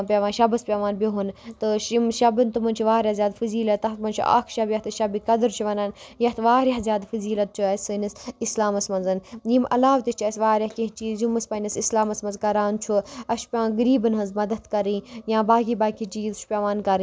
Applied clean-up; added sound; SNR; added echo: none; none; none; none.